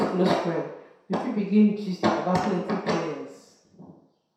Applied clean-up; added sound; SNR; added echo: none; none; none; reverberation time 0.7 s.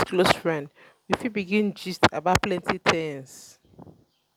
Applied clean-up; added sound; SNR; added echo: none; none; none; none.